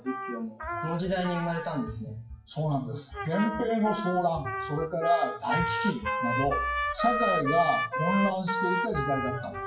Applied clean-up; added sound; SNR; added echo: classical method WPE with log-MMSE.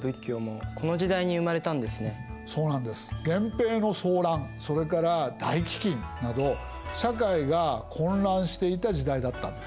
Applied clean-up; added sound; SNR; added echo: none; none; none; none.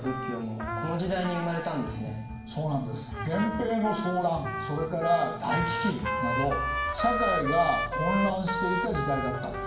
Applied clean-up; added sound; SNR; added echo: none; Trumpet; 4 dB; reverberation time 0.7 s.